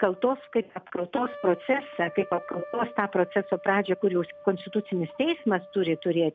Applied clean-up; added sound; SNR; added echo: none; Trumpet; 18 dB; none.